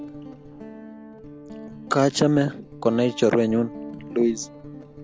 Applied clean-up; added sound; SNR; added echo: none; Guitar; 15 dB; none.